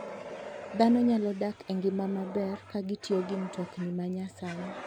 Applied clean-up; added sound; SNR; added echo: none; Fire; 13 dB; none.